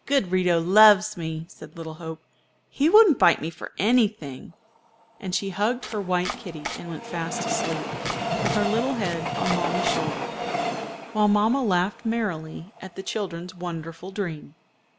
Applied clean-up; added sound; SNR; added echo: none; Domestic sounds, home sounds + Train; 8 dB; none.